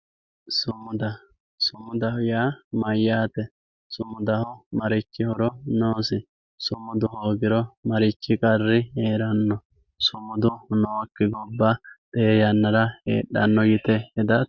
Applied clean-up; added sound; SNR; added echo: none; none; none; none.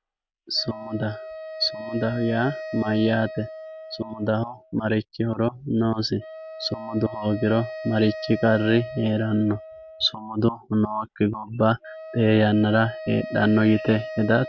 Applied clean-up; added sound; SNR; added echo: none; Wind instrument, woodwind instrument; 13 dB; none.